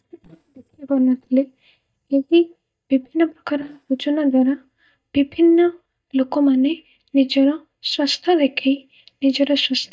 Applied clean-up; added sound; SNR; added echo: neural mask model DeepFilterNet 3.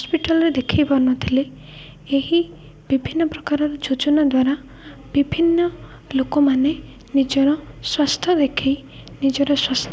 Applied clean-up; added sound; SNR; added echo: none; none; none; none.